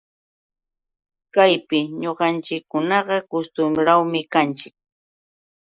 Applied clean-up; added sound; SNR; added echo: neural mask model Resemble Enhance denoiser.